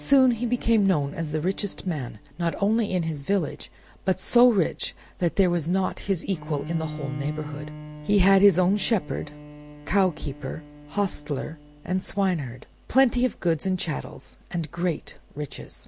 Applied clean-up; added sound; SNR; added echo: none; Bowed string instrument; 17 dB; none.